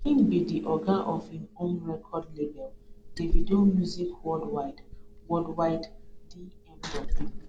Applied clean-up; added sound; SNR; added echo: none; Liquid; 3 dB; none.